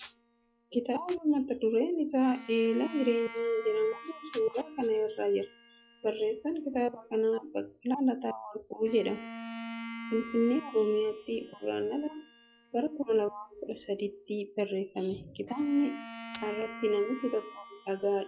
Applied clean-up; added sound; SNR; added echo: classical method log-MMSE.